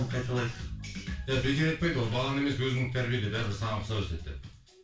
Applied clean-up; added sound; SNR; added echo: none; none; none; reverberation time 0.3 s.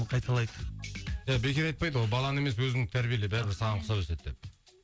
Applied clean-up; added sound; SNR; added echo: none; none; none; none.